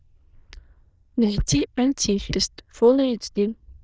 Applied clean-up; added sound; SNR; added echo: neural diffusion model UNIVERSE++.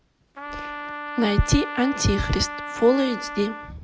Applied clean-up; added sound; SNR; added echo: none; Trumpet; 10 dB; none.